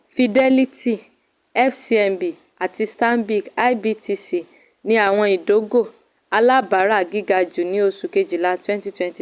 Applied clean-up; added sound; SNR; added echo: none; none; none; none.